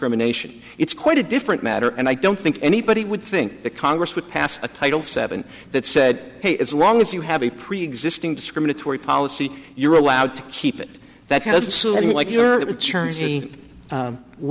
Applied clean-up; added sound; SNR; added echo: none; none; none; none.